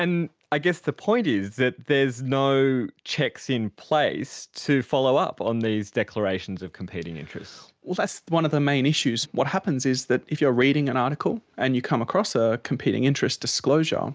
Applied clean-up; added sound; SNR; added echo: none; none; none; none.